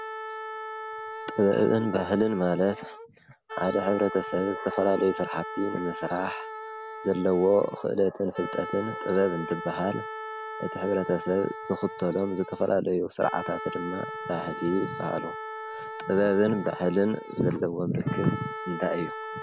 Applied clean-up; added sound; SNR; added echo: none; Wind instrument, woodwind instrument; 10 dB; none.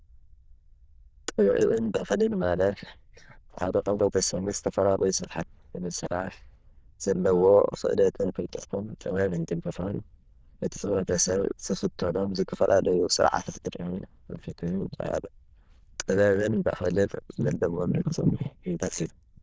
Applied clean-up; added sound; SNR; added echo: neural diffusion model UNIVERSE++.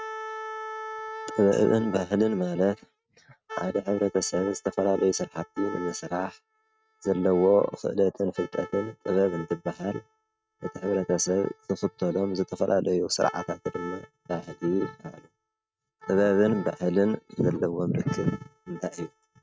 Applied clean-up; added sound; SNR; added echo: neural mask model RNNoise.